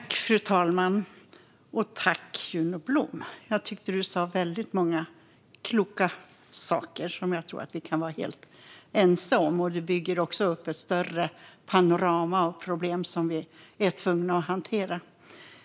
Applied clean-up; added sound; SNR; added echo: none; none; none; none.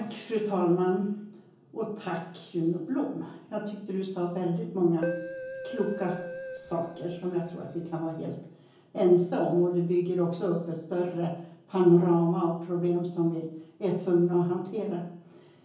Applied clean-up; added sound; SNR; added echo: none; Keyboard (musical); 10 dB; reverberation time 0.7 s.